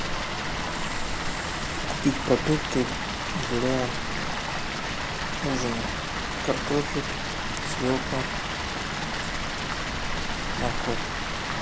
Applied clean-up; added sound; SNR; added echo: none; Water; -3 dB; none.